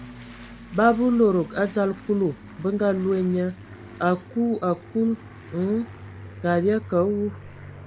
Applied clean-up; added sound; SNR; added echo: none; Aircraft; 17 dB; none.